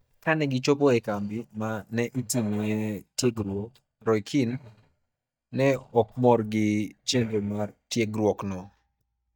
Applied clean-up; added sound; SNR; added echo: neural mask model DeepFilterNet 3.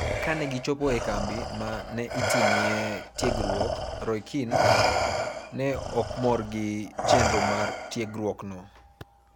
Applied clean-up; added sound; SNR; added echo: none; Respiratory sounds; -2 dB; none.